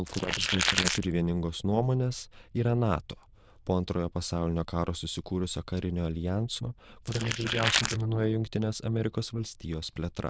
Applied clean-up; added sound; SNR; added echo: neural diffusion model UNIVERSE++.